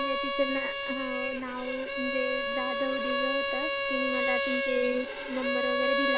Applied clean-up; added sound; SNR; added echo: none; Bowed string instrument; -3 dB; none.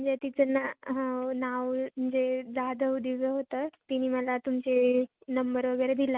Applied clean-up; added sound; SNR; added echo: none; none; none; none.